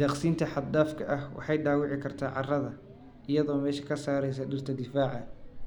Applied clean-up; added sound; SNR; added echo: none; Wind; 16 dB; none.